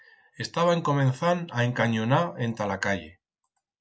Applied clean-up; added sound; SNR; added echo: none; none; none; none.